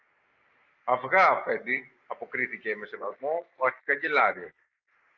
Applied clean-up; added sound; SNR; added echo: neural mask model Resemble Enhance denoiser.